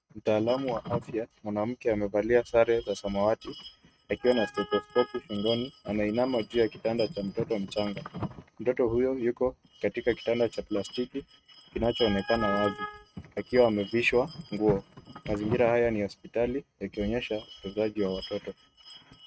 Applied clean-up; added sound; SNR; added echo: neural mask model RNNoise.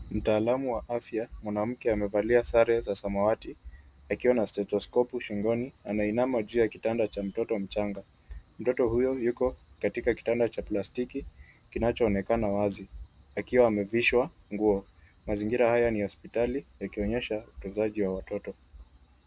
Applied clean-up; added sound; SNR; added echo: none; none; none; none.